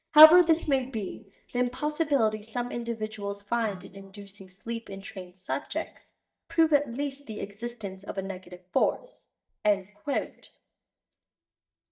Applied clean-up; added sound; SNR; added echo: neural mask model DeepFilterNet 3.